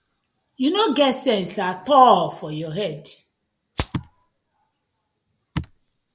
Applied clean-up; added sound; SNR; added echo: none; Rattle (instrument); 9 dB; none.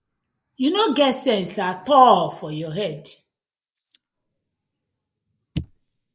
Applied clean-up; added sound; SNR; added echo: neural mask model Resemble Enhance denoiser.